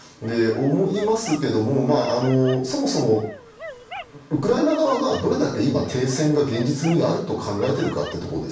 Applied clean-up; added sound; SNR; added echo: none; Dog; 18 dB; reverberation time 0.3 s.